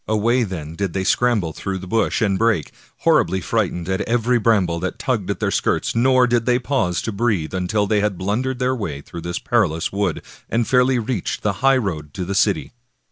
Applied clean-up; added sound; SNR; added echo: none; none; none; none.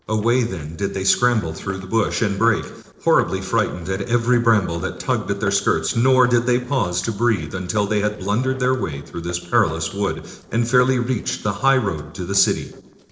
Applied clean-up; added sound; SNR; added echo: neural separator model SepFormer DNS4.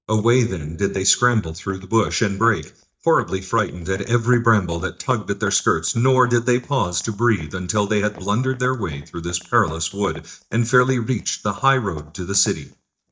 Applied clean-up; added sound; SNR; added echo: neural mask model DeepFilterNet 3.